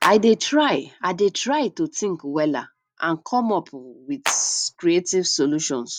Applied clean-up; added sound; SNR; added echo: none; Clapping; 7 dB; none.